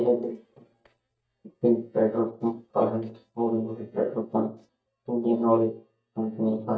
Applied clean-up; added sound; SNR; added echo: neural mask model DeepFilterNet 3.